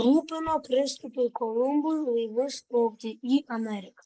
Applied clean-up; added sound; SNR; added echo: neural mask model Resemble Enhance denoiser.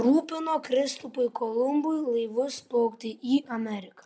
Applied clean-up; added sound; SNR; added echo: none; none; none; none.